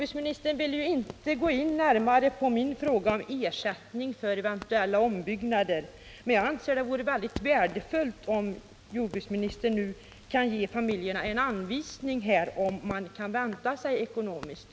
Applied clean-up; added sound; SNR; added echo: none; Crackle; 20 dB; none.